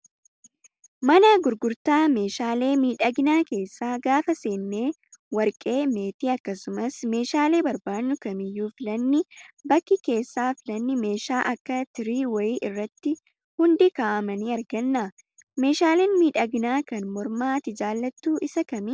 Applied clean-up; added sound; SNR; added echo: none; none; none; none.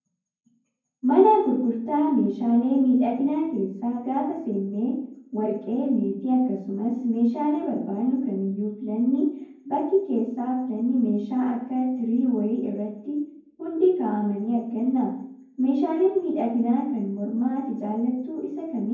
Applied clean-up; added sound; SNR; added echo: none; none; none; reverberation time 0.9 s.